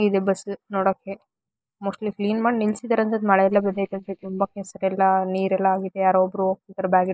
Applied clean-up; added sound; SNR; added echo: neural mask model Resemble Enhance denoiser.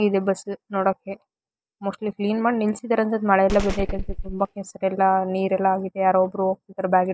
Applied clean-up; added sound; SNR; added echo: neural mask model DeepFilterNet 3.